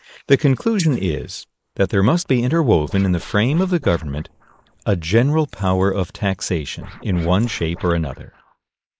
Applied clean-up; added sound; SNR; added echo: neural mask model Resemble Enhance denoiser.